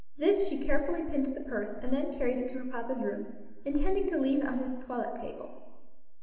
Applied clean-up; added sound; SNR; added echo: none; none; none; reverberation time 1.4 s.